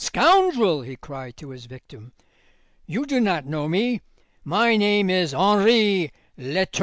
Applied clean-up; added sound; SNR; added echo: none; none; none; none.